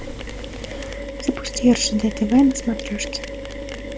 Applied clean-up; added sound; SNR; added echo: none; Mechanisms; 9 dB; none.